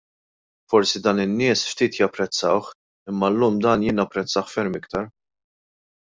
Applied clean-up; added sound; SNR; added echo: none; none; none; none.